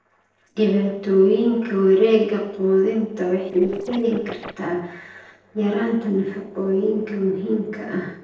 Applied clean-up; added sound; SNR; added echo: neural separator model SepFormer DNS4.